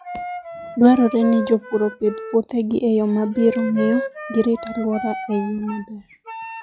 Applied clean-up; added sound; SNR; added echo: classical method log-MMSE.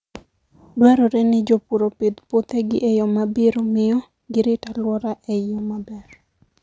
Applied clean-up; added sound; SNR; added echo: none; none; none; none.